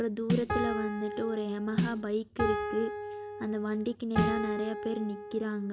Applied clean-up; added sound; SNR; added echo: none; Snare drum + Piano; 1 dB; none.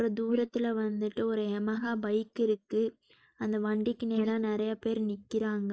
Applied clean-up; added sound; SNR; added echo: neural mask model Resemble Enhance denoiser.